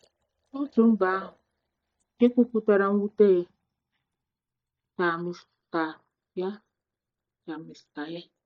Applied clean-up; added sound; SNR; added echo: neural mask model DeepFilterNet 3.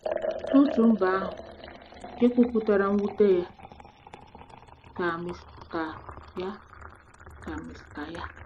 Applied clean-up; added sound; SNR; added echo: none; Liquid; 11 dB; none.